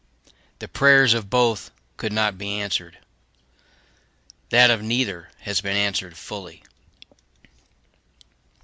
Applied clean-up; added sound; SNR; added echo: none; none; none; none.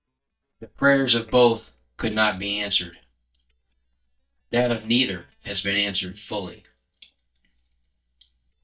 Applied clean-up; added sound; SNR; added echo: neural mask model DeepFilterNet 3.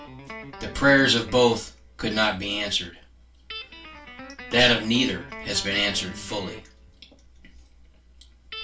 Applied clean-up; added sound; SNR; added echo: none; Guitar; 16 dB; reverberation time 0.2 s.